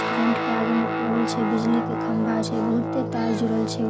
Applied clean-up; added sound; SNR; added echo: none; Guitar; 1 dB; none.